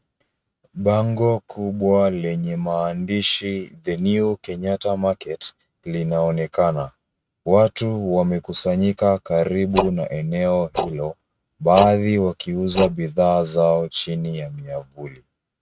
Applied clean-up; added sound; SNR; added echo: neural mask model RNNoise.